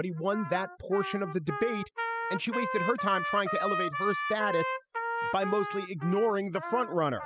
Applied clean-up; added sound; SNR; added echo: classical method spectral subtraction.